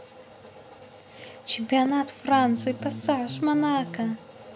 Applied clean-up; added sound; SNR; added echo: none; Bass guitar; 11 dB; none.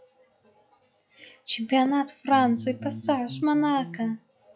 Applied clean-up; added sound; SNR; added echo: classical method log-MMSE.